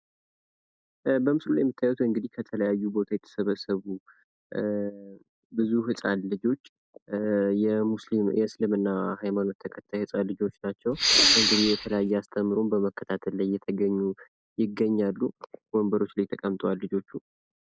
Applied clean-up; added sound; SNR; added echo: neural mask model DeepFilterNet 3.